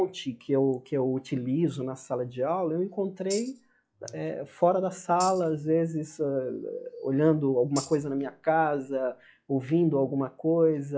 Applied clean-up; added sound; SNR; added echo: classical method log-MMSE.